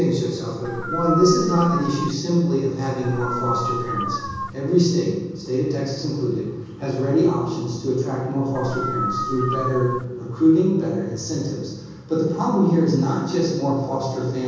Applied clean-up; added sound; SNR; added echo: none; Dog; 5 dB; reverberation time 1.3 s.